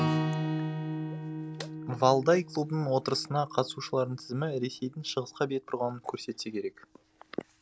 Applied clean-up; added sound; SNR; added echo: none; Acoustic guitar / Strum; 6 dB; none.